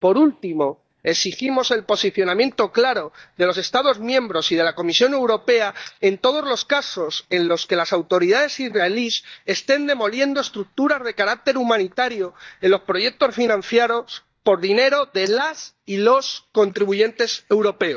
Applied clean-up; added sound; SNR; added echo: neural mask model DeepFilterNet 3.